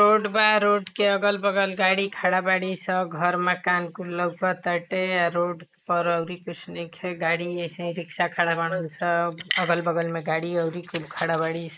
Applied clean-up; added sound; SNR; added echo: neural mask model Resemble Enhance denoiser.